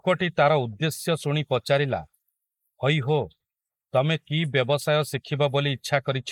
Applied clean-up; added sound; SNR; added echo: neural mask model Resemble Enhance denoiser.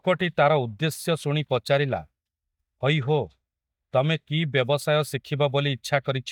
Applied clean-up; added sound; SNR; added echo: neural mask model DeepFilterNet 3.